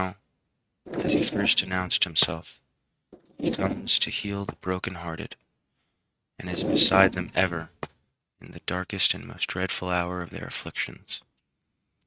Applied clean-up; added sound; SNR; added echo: neural mask model RNNoise.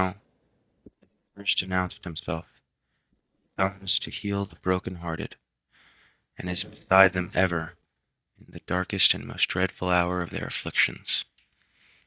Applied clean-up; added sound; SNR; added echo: neural mask model DeepFilterNet 3.